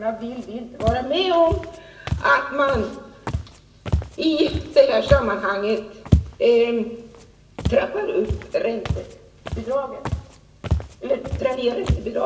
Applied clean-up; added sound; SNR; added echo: none; Walk, footsteps; 6 dB; reverberation time 0.7 s.